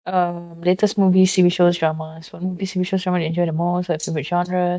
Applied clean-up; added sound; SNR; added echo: neural mask model DeepFilterNet 3.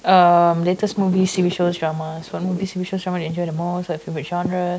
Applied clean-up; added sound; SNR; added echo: none; none; none; none.